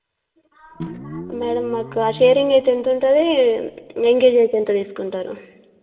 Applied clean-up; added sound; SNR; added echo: none; Guitar; 17 dB; reverberation time 1.5 s.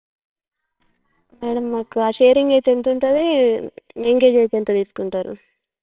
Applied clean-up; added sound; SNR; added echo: neural separator model SepFormer WHAMR!.